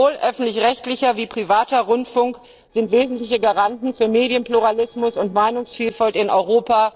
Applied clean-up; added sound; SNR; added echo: neural separator model SepFormer DNS4.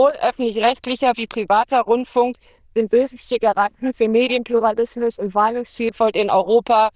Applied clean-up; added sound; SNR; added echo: neural diffusion model UNIVERSE++.